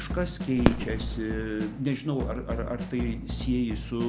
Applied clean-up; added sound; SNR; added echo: none; Drum / Drum kit + Fireworks; 1 dB; none.